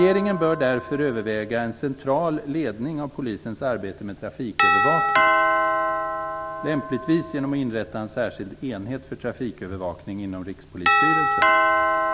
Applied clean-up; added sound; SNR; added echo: none; Doorbell; -1 dB; none.